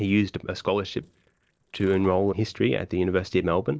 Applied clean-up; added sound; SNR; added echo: neural separator model SepFormer DNS4.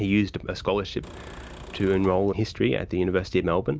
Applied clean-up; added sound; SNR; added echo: none; Engine / Car + Wind / Boat, Water vehicle; 17 dB; none.